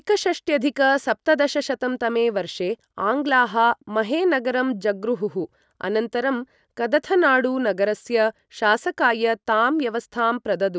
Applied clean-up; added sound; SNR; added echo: none; none; none; none.